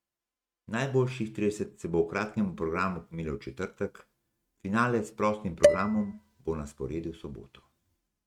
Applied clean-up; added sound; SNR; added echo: neural mask model RNNoise.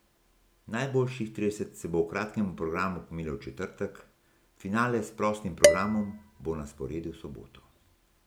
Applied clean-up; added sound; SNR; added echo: none; Dishes, pots, and pans; -3 dB; none.